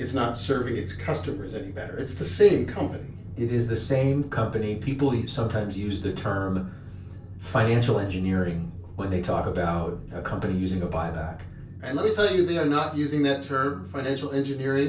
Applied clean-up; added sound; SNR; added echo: none; Drum; 12 dB; reverberation time 0.3 s.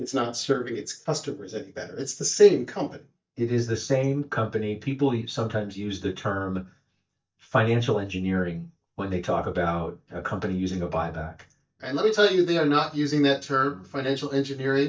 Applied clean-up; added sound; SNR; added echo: neural mask model DeepFilterNet 3.